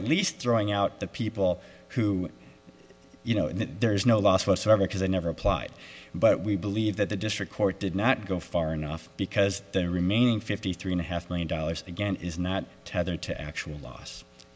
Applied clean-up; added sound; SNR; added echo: none; none; none; none.